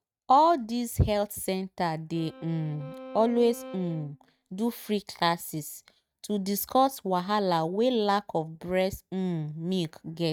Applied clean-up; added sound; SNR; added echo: neural mask model RNNoise.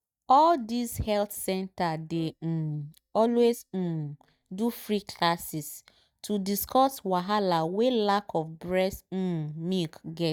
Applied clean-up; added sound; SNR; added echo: neural mask model DeepFilterNet 3.